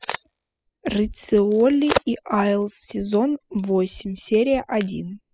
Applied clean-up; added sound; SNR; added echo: classical method spectral subtraction.